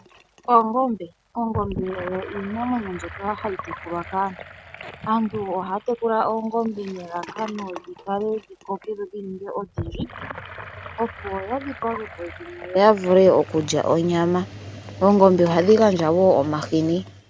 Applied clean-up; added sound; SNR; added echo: none; Sink (filling or washing) / Gurgling; 16 dB; none.